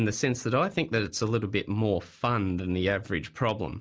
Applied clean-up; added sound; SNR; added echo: none; none; none; none.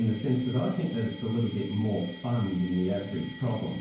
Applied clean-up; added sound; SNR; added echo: none; Alarm; 7 dB; reverberation time 0.9 s.